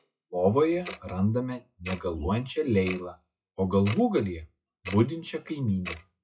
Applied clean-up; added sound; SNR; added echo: classical method WPE with log-MMSE.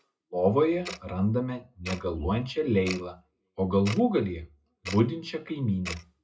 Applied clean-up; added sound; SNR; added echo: none; Tick-tock; 17 dB; reverberation time 0.2 s.